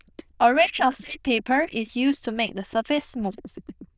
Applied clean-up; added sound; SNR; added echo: neural diffusion model UNIVERSE++.